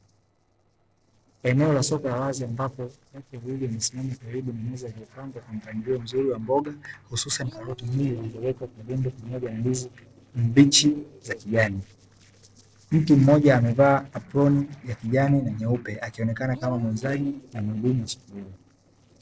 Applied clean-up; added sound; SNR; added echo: neural separator model SepFormer DNS4.